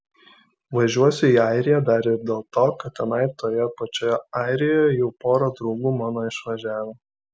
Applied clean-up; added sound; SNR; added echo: none; none; none; none.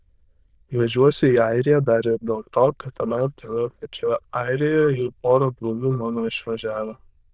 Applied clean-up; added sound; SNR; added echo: neural diffusion model UNIVERSE++.